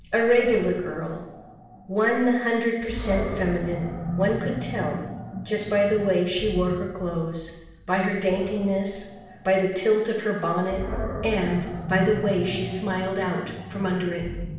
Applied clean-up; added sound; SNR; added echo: none; Animal; 9 dB; reverberation time 0.9 s.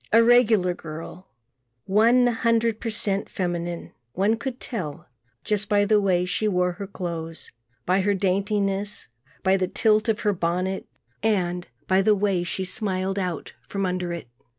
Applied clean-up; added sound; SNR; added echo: none; none; none; none.